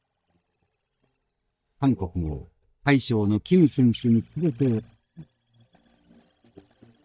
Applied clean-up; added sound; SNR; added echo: neural mask model DeepFilterNet 3.